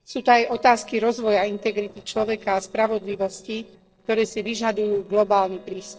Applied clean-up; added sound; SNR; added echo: neural separator model SepFormer DNS4.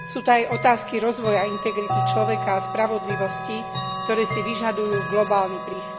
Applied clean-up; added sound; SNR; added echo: none; Chime / Clock; 5 dB; reverberation time 0.3 s.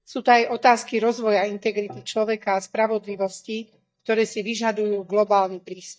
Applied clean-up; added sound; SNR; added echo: neural mask model DeepFilterNet 3.